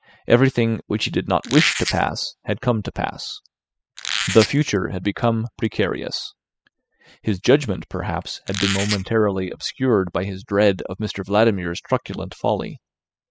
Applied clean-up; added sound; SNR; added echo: classical method spectral subtraction.